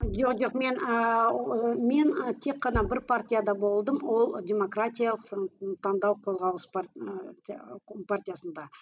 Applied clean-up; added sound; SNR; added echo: none; Bass drum; 13 dB; none.